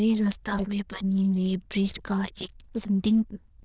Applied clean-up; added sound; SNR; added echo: neural diffusion model UNIVERSE++.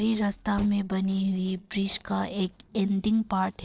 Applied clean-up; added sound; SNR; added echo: neural separator model SepFormer DNS4.